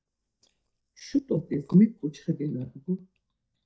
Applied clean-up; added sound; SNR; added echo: neural mask model DeepFilterNet 3.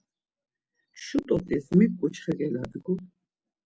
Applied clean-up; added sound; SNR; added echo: none; none; none; none.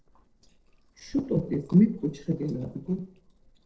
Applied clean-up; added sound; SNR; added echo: neural separator model SepFormer DNS4.